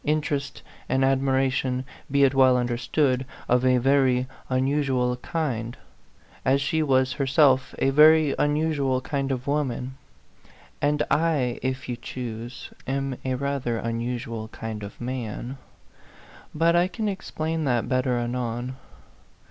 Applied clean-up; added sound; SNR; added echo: none; none; none; none.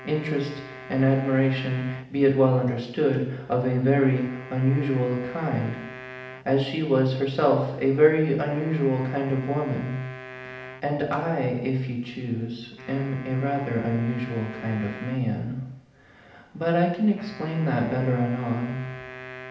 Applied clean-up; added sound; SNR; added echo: none; Wind instrument, woodwind instrument; 17 dB; reverberation time 0.8 s.